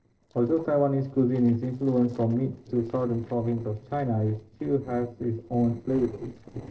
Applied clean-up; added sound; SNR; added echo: neural separator model SepFormer DNS4.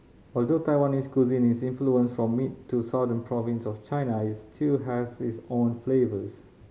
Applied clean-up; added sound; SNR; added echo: none; none; none; none.